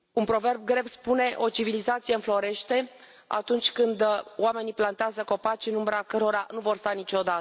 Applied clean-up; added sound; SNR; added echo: none; none; none; none.